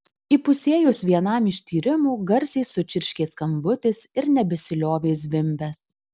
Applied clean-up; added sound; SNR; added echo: none; none; none; none.